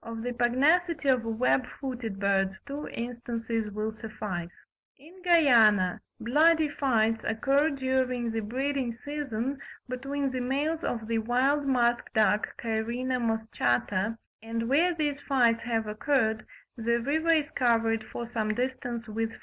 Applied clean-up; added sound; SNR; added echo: none; none; none; none.